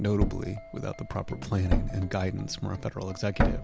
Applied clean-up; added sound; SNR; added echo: none; Thump, thud; 1 dB; none.